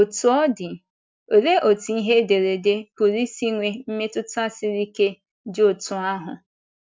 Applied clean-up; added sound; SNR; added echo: none; none; none; none.